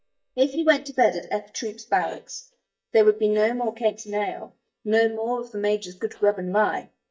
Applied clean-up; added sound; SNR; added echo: neural mask model DeepFilterNet 3.